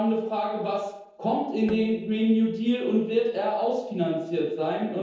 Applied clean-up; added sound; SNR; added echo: neural separator model SepFormer DNS4.